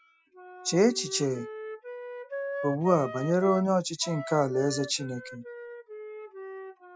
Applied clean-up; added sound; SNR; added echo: classical method Wiener filter.